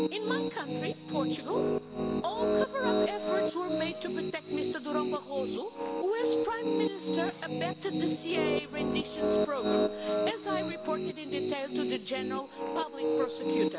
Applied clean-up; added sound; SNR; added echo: none; Piano; -5 dB; none.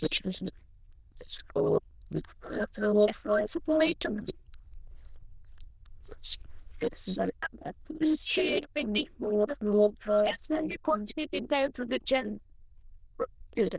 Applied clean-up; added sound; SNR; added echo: neural diffusion model UNIVERSE++.